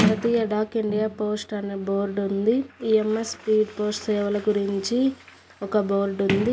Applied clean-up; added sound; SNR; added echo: none; Sliding door; 9 dB; none.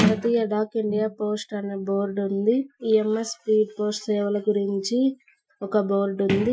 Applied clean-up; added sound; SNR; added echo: classical method Wiener filter.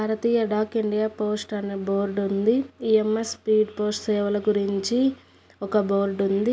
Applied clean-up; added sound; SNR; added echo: none; none; none; none.